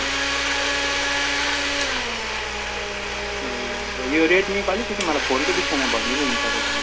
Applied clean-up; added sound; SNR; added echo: none; Domestic sounds, home sounds; -3 dB; none.